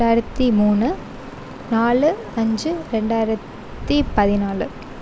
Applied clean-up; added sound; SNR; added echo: none; Motorcycle; 19 dB; none.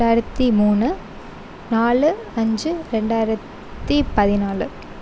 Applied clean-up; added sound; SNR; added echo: none; none; none; none.